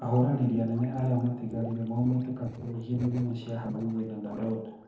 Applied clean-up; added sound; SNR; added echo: neural separator model SepFormer DNS4.